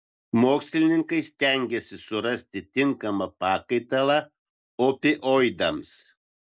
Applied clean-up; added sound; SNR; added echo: none; none; none; none.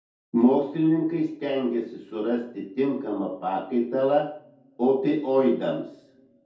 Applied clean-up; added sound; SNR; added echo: none; none; none; reverberation time 0.6 s.